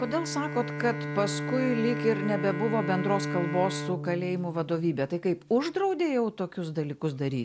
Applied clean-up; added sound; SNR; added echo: none; Bowed string instrument; 6 dB; none.